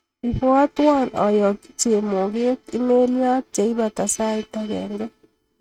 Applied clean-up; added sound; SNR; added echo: neural mask model RNNoise.